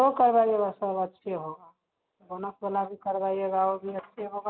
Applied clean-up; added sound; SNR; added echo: none; none; none; none.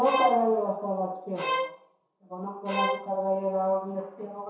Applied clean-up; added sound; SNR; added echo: none; Bowed string instrument; 4 dB; reverberation time 0.7 s.